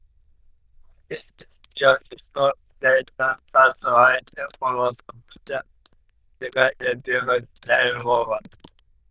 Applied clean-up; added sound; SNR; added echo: neural diffusion model UNIVERSE++.